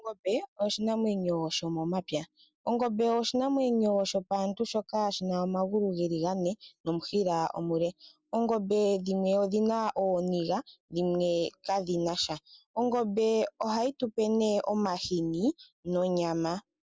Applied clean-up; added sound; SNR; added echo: none; none; none; none.